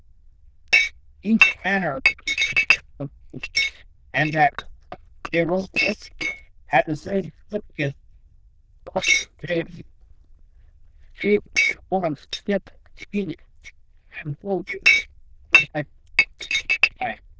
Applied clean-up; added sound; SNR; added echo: neural diffusion model UNIVERSE++.